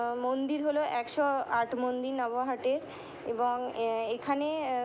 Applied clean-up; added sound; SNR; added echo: none; none; none; none.